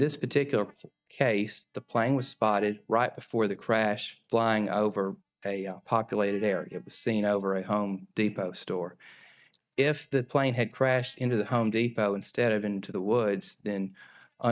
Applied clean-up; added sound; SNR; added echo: neural mask model DeepFilterNet 3.